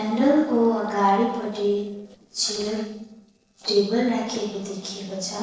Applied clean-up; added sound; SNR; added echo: neural separator model SepFormer DNS4.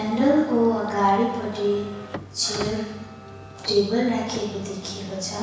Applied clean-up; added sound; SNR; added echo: none; Car; 16 dB; reverberation time 1.1 s.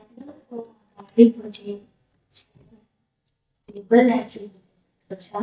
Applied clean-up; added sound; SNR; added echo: neural mask model DeepFilterNet 3.